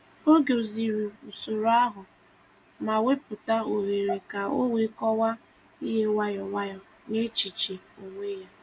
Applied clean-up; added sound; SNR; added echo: none; none; none; none.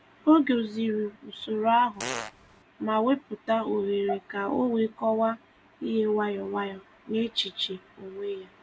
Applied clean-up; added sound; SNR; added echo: none; Fart; 8 dB; none.